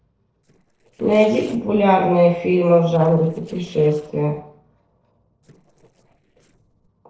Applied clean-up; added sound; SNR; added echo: neural separator model SepFormer DNS4.